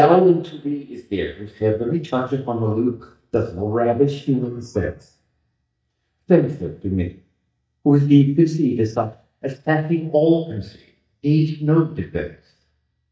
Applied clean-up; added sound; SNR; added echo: neural mask model DeepFilterNet 3.